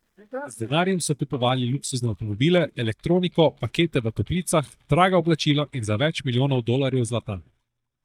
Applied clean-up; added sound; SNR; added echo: neural mask model DeepFilterNet 3.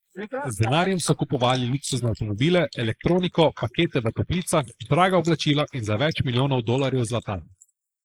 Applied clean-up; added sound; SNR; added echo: neural mask model Resemble Enhance denoiser.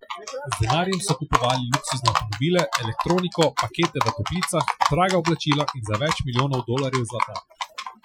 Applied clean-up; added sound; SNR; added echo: classical method Wiener filter.